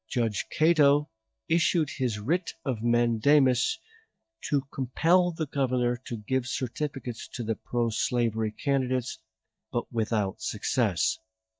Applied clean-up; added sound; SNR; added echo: neural mask model DeepFilterNet 3.